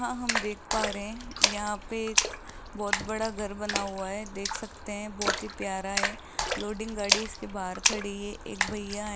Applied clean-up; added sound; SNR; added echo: none; Splash, splatter; -2 dB; none.